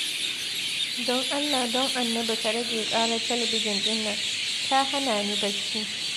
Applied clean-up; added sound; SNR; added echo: none; Chirp, tweet; -2 dB; none.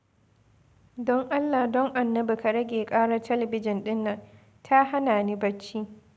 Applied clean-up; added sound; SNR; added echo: none; none; none; none.